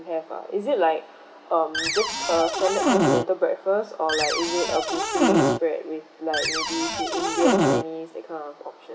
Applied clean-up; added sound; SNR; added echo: none; Cupboard open or close; -3 dB; none.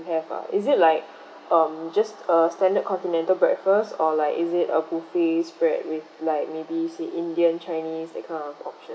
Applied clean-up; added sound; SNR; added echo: none; none; none; none.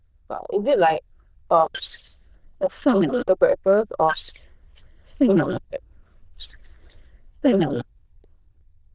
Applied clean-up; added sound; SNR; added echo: neural diffusion model UNIVERSE++.